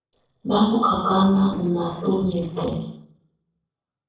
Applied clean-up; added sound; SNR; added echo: neural separator model SepFormer DNS4.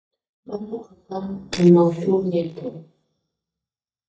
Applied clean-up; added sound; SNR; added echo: neural mask model DeepFilterNet 3.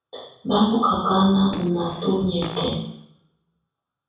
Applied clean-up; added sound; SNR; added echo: none; Fart; 16 dB; reverberation time 0.7 s.